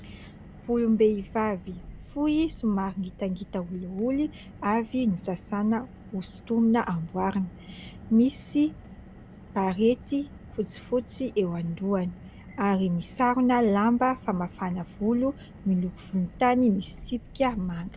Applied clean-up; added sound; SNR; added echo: none; Car; 18 dB; none.